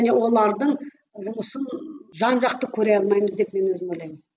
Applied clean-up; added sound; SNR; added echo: none; none; none; none.